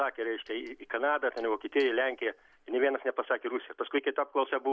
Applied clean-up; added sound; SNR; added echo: none; none; none; none.